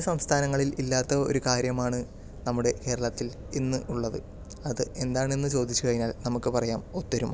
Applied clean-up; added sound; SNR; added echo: none; none; none; none.